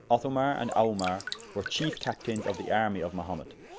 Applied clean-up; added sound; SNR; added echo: none; Drip + Zipper (clothing); 13 dB; none.